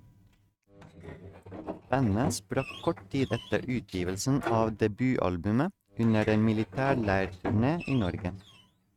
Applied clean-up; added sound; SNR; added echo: neural mask model RNNoise.